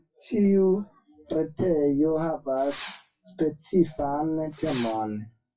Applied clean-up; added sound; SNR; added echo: classical method WPE with log-MMSE.